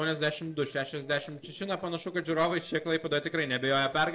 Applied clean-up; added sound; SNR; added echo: neural separator model SepFormer DNS4.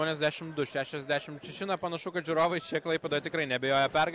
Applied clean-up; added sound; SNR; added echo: none; none; none; none.